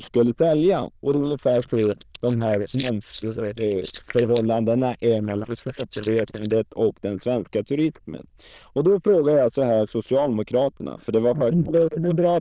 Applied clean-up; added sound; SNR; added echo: neural diffusion model UNIVERSE++.